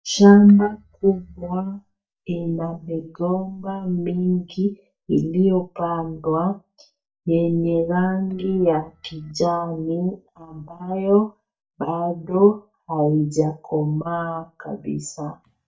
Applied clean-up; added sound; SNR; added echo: neural mask model DeepFilterNet 3.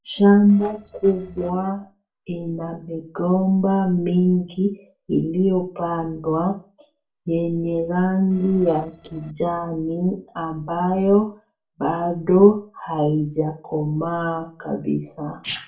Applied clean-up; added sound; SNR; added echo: neural separator model SepFormer DNS4.